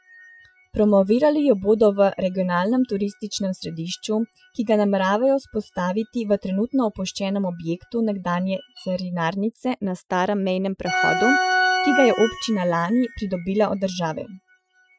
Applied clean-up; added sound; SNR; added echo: classical method Wiener filter.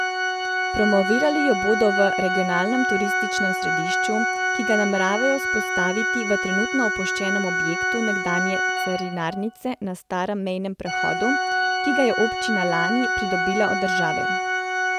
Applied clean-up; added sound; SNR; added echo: none; Organ; -1 dB; none.